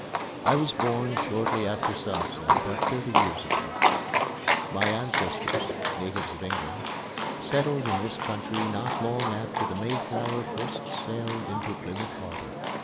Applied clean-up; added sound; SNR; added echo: none; Livestock, farm animals, working animals; -3 dB; none.